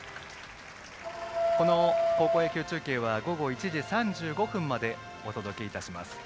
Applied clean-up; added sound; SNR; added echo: none; Wind instrument, woodwind instrument; -3 dB; none.